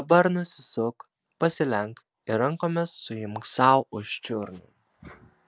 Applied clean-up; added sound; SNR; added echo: none; none; none; none.